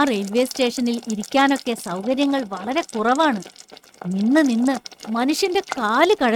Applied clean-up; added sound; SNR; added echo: neural mask model RNNoise.